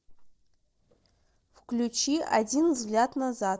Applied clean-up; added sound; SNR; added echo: neural separator model SepFormer DNS4.